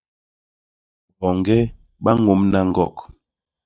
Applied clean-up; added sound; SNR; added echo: neural mask model DeepFilterNet 3.